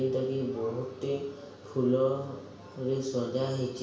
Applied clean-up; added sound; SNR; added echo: none; none; none; reverberation time 0.7 s.